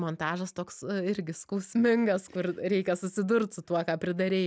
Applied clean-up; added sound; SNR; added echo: none; none; none; none.